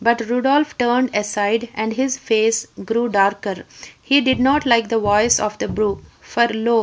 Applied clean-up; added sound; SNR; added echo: none; Cupboard open or close; 15 dB; none.